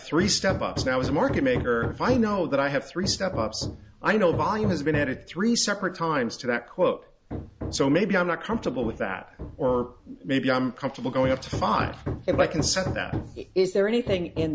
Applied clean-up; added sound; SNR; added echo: none; Hammer; 9 dB; none.